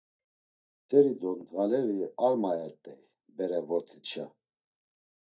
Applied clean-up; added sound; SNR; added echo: neural mask model DeepFilterNet 3.